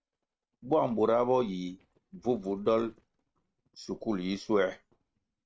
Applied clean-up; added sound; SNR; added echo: neural mask model RNNoise.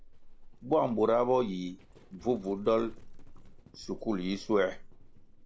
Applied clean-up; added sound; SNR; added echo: none; Livestock, farm animals, working animals; 16 dB; none.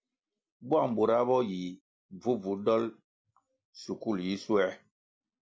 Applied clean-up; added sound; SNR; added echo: none; none; none; none.